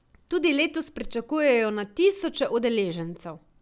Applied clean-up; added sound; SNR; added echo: none; none; none; none.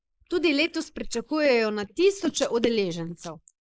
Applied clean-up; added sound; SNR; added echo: neural mask model Resemble Enhance denoiser.